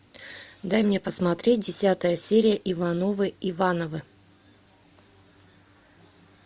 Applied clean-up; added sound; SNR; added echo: none; none; none; none.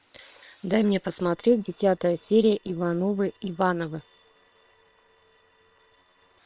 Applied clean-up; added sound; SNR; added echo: neural separator model SepFormer WHAM!.